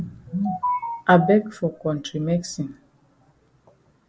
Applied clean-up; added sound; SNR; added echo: none; none; none; none.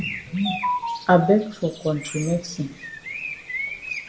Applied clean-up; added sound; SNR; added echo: none; Bird; 10 dB; reverberation time 0.5 s.